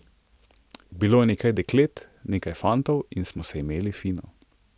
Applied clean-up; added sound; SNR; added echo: none; none; none; none.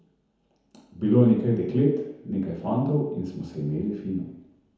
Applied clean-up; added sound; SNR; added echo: none; none; none; reverberation time 1.0 s.